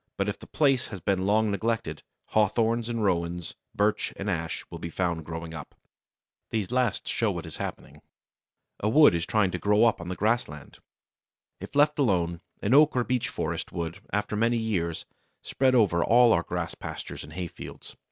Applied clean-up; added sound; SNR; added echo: none; none; none; none.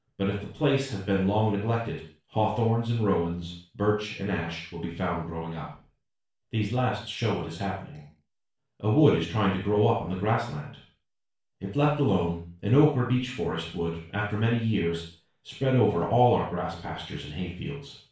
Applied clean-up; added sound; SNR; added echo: none; none; none; reverberation time 0.4 s.